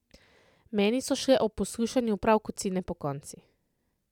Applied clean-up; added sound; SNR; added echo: none; none; none; none.